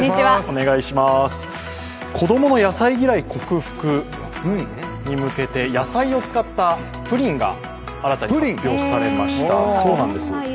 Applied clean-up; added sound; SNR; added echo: none; none; none; none.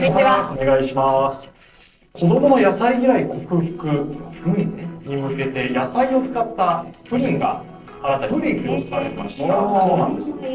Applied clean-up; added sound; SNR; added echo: neural separator model SepFormer DNS4.